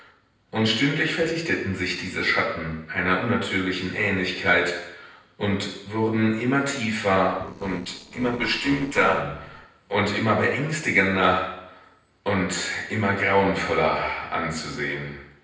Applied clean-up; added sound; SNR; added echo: neural separator model SepFormer DNS4.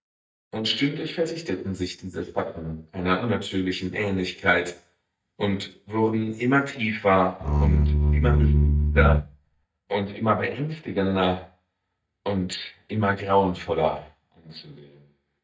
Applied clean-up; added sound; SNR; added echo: neural mask model DeepFilterNet 3.